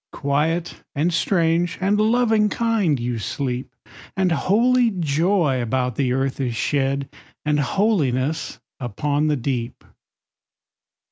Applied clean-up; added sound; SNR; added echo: none; none; none; none.